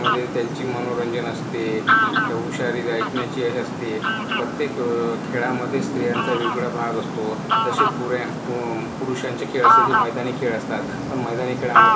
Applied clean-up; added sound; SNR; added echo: none; Fowl; -3 dB; reverberation time 2.4 s.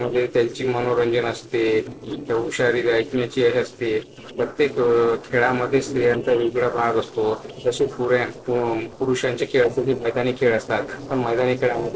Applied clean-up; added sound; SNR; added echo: neural separator model SepFormer DNS4.